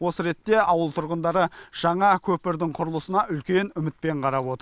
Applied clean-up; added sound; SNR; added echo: none; none; none; none.